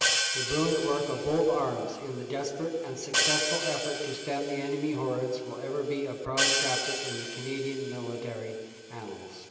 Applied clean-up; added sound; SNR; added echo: none; Hi-hat; 2 dB; reverberation time 2.5 s.